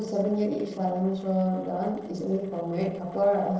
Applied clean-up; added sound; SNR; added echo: neural separator model SepFormer DNS4.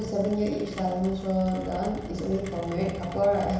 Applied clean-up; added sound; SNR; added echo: none; Rain; 13 dB; reverberation time 1.0 s.